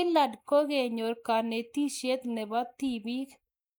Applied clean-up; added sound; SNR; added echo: neural mask model Resemble Enhance denoiser.